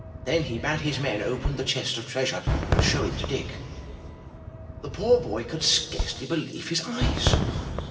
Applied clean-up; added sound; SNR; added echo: none; Fireworks; 2 dB; reverberation time 2.8 s.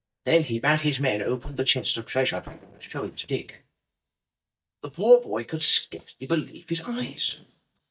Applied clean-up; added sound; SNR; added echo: neural mask model DeepFilterNet 3.